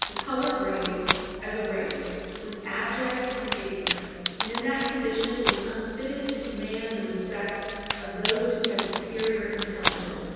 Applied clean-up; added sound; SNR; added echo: none; Wood; 4 dB; reverberation time 2.1 s.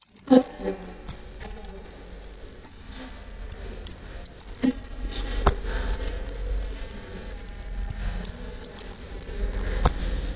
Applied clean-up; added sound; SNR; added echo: neural mask model DeepFilterNet 3.